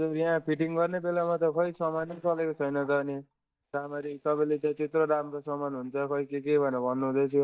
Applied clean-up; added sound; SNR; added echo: neural mask model DeepFilterNet 3.